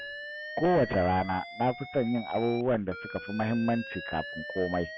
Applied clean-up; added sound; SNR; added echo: none; Alarm; 12 dB; none.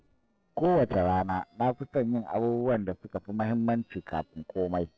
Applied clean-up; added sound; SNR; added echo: neural separator model SepFormer DNS4.